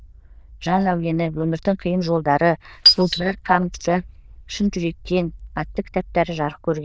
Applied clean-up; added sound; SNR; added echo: neural diffusion model UNIVERSE++.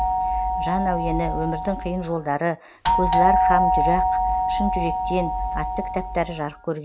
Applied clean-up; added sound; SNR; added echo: none; Doorbell; -4 dB; none.